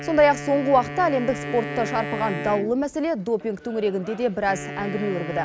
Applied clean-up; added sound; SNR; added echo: none; Wind instrument, woodwind instrument; 10 dB; none.